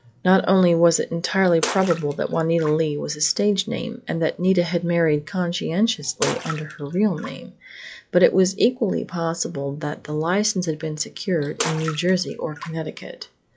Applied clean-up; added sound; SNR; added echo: classical method log-MMSE.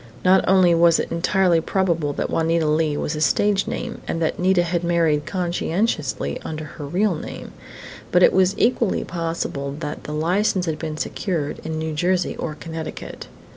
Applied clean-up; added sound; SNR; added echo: none; none; none; none.